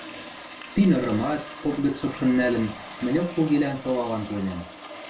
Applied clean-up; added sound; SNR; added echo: none; Toilet flush; 15 dB; reverberation time 0.2 s.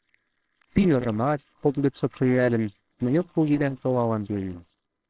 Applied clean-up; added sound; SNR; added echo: neural separator model SepFormer WHAMR!.